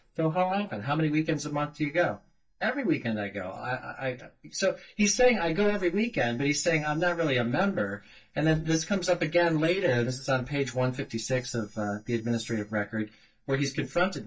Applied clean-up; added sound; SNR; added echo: neural mask model DeepFilterNet 3.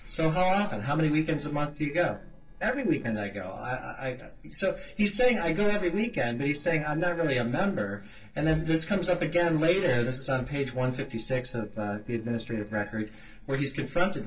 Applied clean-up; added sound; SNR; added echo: neural separator model SepFormer DNS4.